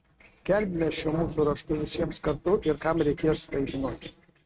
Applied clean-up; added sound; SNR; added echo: neural mask model RNNoise.